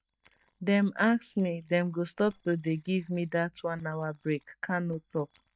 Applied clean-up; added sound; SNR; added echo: neural mask model DeepFilterNet 3.